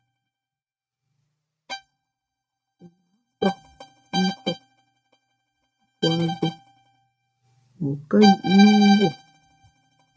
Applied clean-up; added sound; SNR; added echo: neural mask model RNNoise.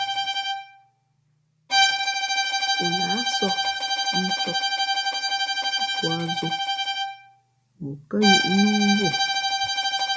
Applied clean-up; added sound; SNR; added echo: none; Bowed string instrument; -5 dB; none.